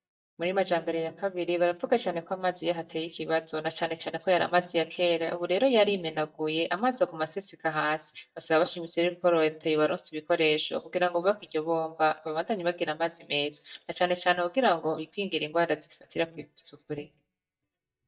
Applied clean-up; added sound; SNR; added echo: neural mask model DeepFilterNet 3.